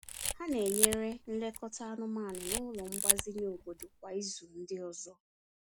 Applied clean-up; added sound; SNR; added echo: none; Camera; -2 dB; none.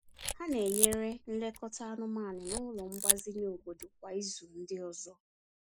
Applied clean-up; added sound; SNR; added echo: neural mask model Resemble Enhance denoiser.